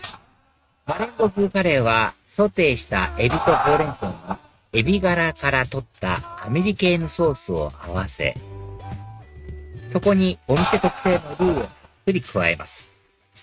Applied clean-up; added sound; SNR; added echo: neural mask model RNNoise.